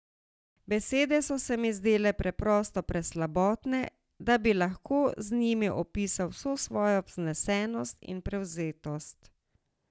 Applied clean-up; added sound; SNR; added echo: none; none; none; none.